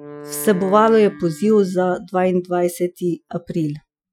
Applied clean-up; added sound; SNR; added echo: classical method Wiener filter.